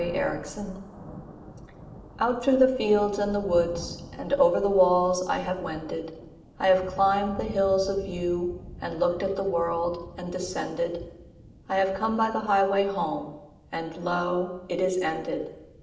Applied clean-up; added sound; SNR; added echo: none; Thunder; 17 dB; reverberation time 0.9 s.